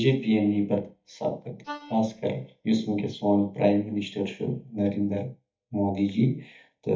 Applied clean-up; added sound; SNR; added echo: neural mask model DeepFilterNet 3.